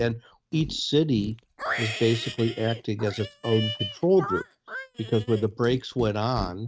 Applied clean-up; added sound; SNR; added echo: neural mask model RNNoise.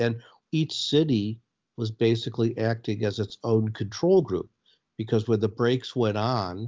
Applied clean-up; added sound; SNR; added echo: none; none; none; none.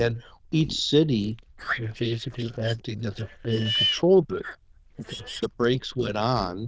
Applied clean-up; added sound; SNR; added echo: neural diffusion model UNIVERSE++.